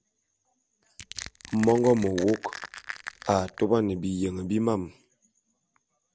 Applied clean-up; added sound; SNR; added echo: none; Crushing; 14 dB; none.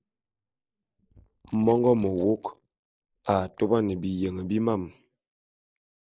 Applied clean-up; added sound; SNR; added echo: neural mask model Resemble Enhance denoiser.